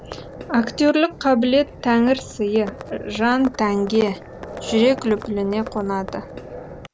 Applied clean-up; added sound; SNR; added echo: none; Livestock, farm animals, working animals; 14 dB; none.